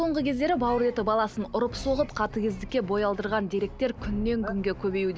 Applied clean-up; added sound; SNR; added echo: none; none; none; none.